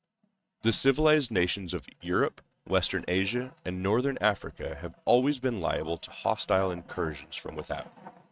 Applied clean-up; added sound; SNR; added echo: neural mask model RNNoise.